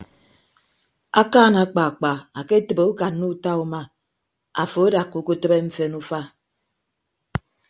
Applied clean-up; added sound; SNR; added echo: none; none; none; none.